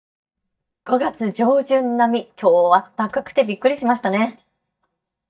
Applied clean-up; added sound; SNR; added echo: neural mask model DeepFilterNet 3.